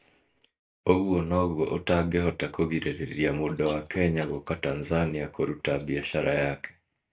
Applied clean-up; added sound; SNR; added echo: neural mask model DeepFilterNet 3.